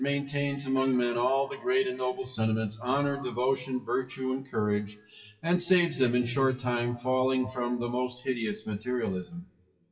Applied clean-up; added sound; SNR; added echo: classical method WPE with log-MMSE.